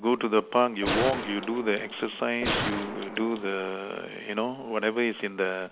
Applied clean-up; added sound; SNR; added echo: none; Gunshot, gunfire; 5 dB; none.